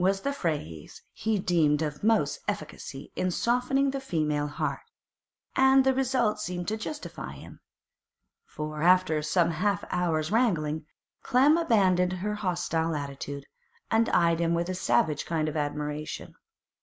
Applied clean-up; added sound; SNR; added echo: none; none; none; none.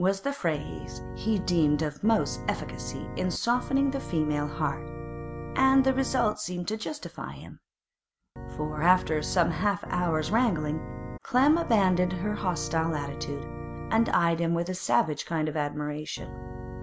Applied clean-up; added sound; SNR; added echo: none; Organ; 10 dB; none.